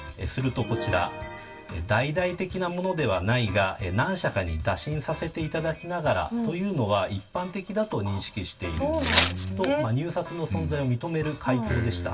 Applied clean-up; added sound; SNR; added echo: none; Tearing; -2 dB; reverberation time 0.2 s.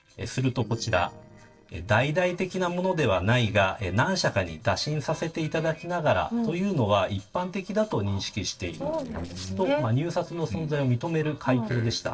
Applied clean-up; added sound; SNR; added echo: neural separator model SepFormer DNS4.